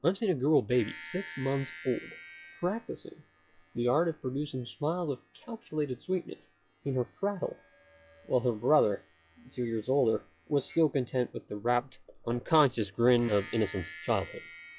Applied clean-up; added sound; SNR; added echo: classical method log-MMSE.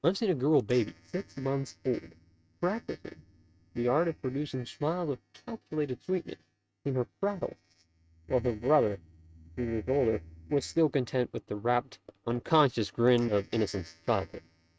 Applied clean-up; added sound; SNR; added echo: neural mask model RNNoise.